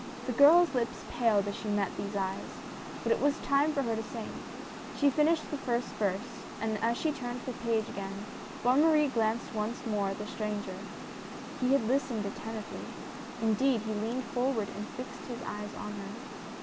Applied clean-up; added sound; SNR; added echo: none; Water; 10 dB; none.